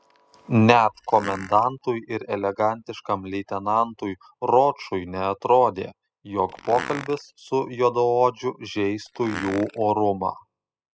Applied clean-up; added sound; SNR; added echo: classical method spectral subtraction.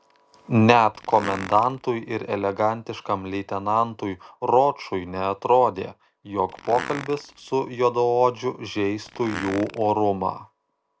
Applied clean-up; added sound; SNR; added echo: none; Fart; 15 dB; none.